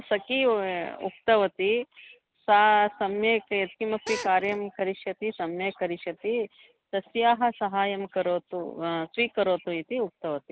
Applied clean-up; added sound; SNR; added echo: none; Drill; 11 dB; none.